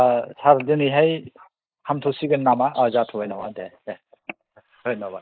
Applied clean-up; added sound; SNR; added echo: neural mask model Resemble Enhance denoiser.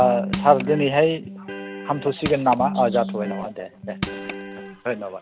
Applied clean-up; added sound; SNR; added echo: none; Crushing + Electric guitar; 8 dB; none.